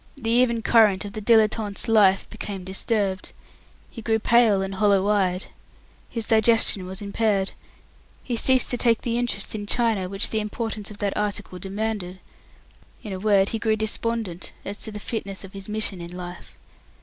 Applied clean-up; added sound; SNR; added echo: none; none; none; none.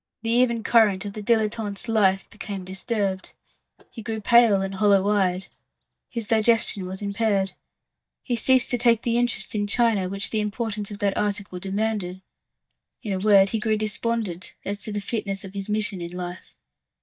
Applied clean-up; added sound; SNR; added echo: neural mask model DeepFilterNet 3.